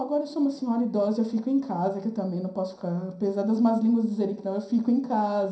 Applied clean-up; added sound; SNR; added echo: none; none; none; reverberation time 0.5 s.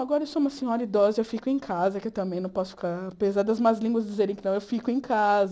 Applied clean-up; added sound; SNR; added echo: none; none; none; none.